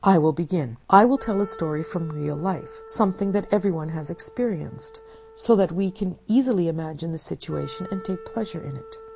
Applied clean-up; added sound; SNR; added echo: none; Wind instrument, woodwind instrument; 19 dB; none.